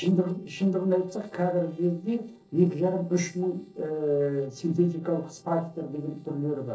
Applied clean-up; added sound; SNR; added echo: neural separator model SepFormer DNS4.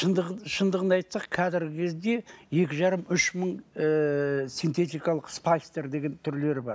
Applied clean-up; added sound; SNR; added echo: none; none; none; none.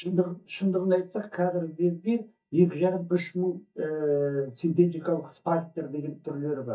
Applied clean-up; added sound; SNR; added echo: neural mask model DeepFilterNet 3.